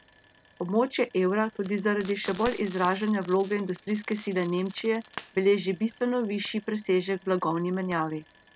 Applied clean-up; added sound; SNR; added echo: none; Frying (food); 16 dB; none.